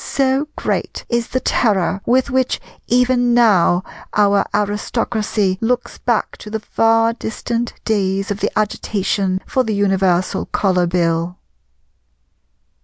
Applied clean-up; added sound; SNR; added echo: none; none; none; none.